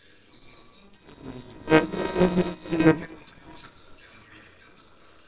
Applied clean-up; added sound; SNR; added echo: neural separator model SepFormer WHAMR!.